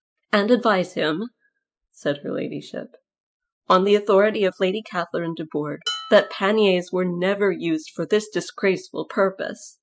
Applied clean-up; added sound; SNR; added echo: classical method spectral subtraction.